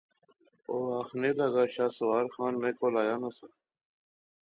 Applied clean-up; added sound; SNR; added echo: none; none; none; none.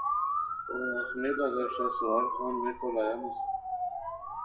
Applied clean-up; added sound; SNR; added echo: classical method WPE with log-MMSE.